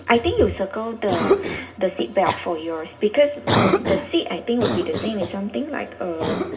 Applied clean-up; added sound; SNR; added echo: none; Cough; 3 dB; reverberation time 0.4 s.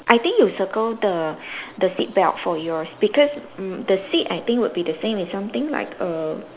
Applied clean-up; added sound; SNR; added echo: none; none; none; none.